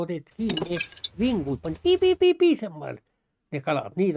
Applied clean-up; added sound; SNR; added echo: neural mask model RNNoise.